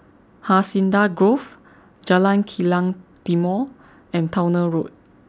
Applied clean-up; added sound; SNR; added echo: none; none; none; none.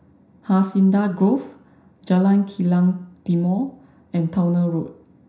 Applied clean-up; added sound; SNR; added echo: none; none; none; reverberation time 0.5 s.